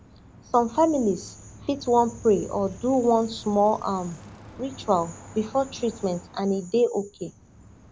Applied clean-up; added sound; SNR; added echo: none; Bicycle; 20 dB; none.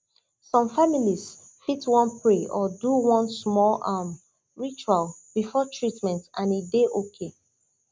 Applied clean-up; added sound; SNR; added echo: none; none; none; none.